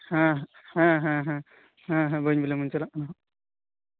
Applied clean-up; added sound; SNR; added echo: none; none; none; none.